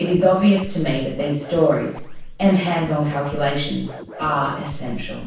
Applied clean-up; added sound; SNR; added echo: none; Scratching (performance technique); 12 dB; reverberation time 0.7 s.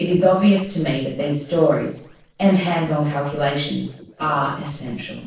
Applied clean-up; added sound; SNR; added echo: neural separator model SepFormer DNS4.